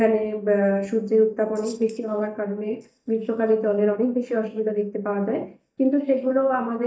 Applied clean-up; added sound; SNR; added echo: neural mask model DeepFilterNet 3.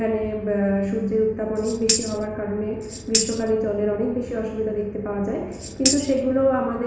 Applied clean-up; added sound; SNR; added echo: none; Tambourine; 4 dB; reverberation time 1.1 s.